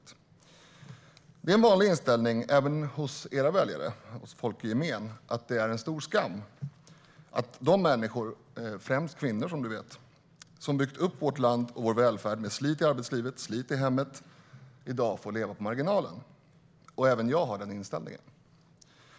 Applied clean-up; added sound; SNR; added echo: none; none; none; none.